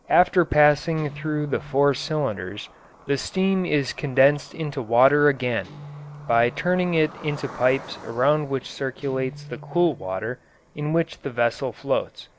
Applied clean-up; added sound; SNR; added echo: none; Guitar + Cricket; 20 dB; none.